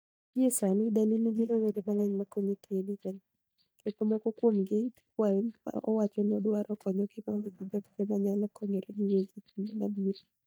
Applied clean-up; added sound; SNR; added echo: neural mask model DeepFilterNet 3.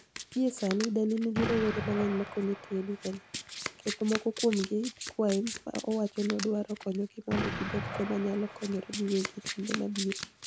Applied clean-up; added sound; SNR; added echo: none; Explosion + Domestic sounds, home sounds; 7 dB; none.